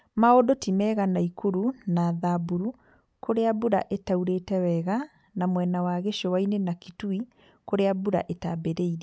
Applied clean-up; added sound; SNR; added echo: none; none; none; none.